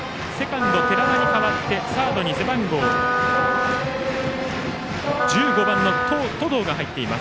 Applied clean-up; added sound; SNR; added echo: none; Wind instrument, woodwind instrument; 1 dB; none.